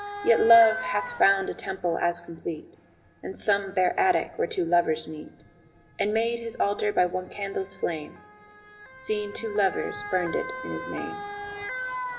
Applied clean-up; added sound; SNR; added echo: none; Motor vehicle (road) / Siren; 12 dB; reverberation time 2.2 s.